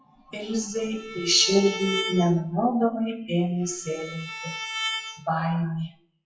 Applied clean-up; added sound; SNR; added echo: classical method WPE with log-MMSE.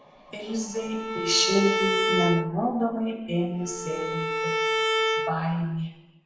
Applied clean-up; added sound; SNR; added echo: none; Bowed string instrument; 1 dB; reverberation time 0.9 s.